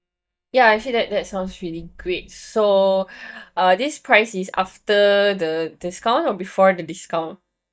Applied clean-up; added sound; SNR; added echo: neural mask model DeepFilterNet 3.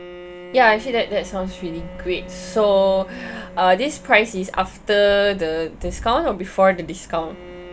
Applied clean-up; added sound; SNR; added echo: none; Bowed string instrument; 19 dB; none.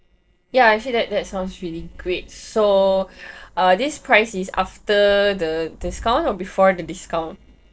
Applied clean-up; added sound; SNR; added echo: neural separator model SepFormer DNS4.